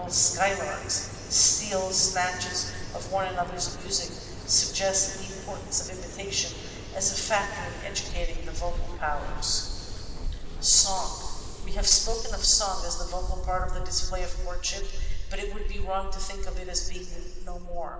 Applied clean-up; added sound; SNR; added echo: none; Mechanical fan; 2 dB; reverberation time 2.3 s.